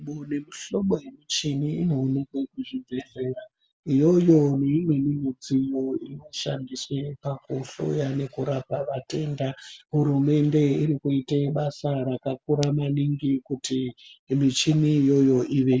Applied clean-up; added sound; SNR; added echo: none; none; none; none.